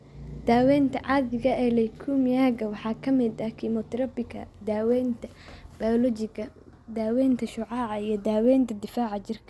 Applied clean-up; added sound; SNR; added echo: none; none; none; none.